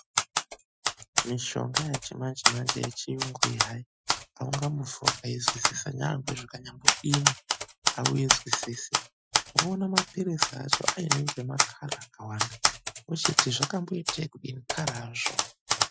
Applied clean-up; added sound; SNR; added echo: classical method Wiener filter.